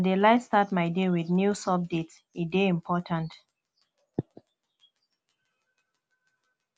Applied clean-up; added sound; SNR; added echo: none; none; none; none.